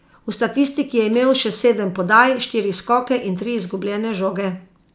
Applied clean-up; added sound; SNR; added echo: none; none; none; none.